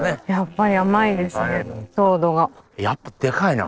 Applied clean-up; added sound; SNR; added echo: neural separator model SepFormer DNS4.